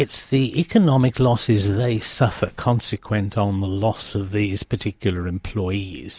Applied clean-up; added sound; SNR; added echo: none; none; none; none.